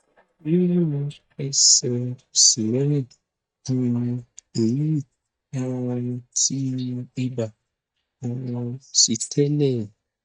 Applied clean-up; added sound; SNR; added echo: neural mask model DeepFilterNet 3.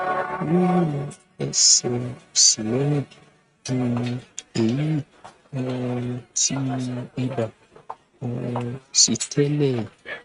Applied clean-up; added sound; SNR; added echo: neural mask model RNNoise.